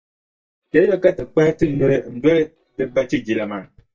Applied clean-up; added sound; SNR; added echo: neural mask model DeepFilterNet 3.